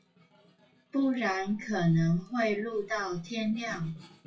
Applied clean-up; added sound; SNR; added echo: classical method WPE with log-MMSE.